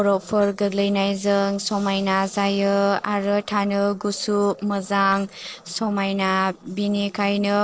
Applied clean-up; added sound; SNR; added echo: neural separator model SepFormer DNS4.